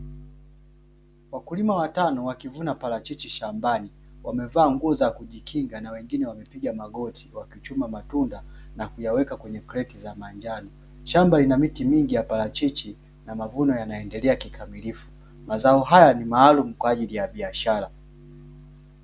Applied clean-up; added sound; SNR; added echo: none; none; none; none.